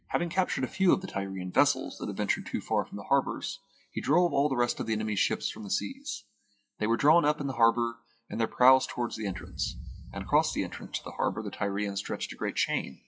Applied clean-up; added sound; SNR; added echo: classical method WPE with log-MMSE.